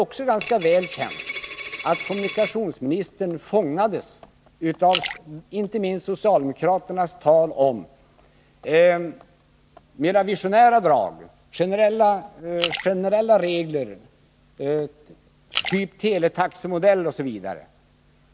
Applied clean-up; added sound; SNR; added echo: none; Coin (dropping) + Splash, splatter; 8 dB; none.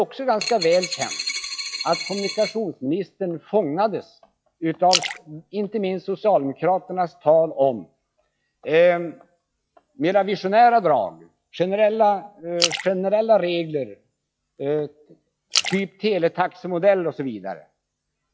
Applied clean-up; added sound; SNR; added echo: classical method log-MMSE.